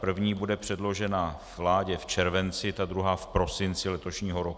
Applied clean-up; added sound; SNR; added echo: none; none; none; none.